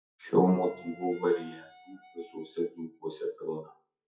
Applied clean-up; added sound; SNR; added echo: classical method WPE with log-MMSE.